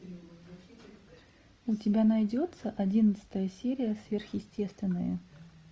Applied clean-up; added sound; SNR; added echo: none; none; none; none.